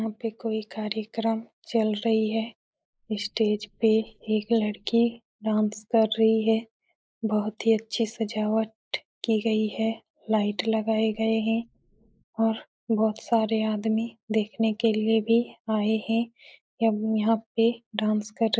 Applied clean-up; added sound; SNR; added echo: neural mask model Resemble Enhance denoiser.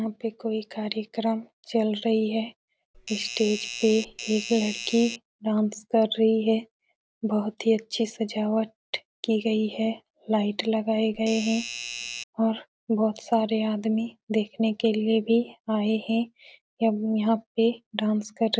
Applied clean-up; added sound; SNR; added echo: none; Doorbell; 10 dB; none.